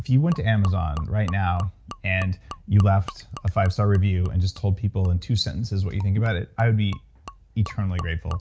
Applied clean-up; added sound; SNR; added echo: none; Gurgling / Liquid; 19 dB; none.